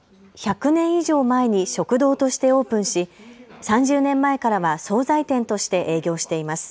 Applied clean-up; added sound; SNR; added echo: none; none; none; none.